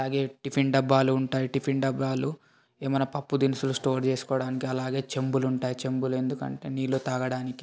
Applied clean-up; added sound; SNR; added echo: none; none; none; none.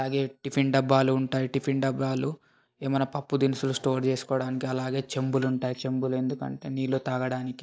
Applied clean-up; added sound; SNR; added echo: neural mask model DeepFilterNet 3.